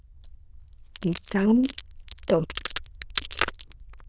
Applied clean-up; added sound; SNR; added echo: neural diffusion model UNIVERSE++.